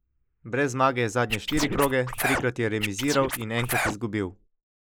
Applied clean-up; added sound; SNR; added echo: neural mask model Resemble Enhance denoiser.